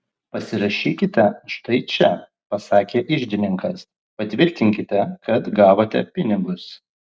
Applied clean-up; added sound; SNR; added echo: none; none; none; none.